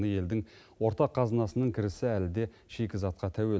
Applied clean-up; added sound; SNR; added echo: none; none; none; none.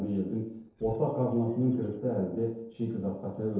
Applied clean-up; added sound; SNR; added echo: neural separator model SepFormer DNS4.